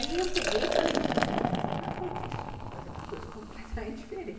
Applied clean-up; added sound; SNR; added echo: none; Liquid; -4 dB; reverberation time 0.7 s.